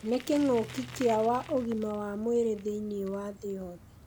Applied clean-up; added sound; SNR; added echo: none; Guitar + Bicycle; 17 dB; none.